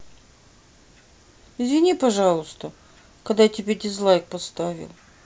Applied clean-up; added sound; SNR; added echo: none; none; none; none.